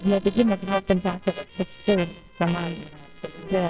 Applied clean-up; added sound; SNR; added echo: neural separator model SepFormer WHAMR!.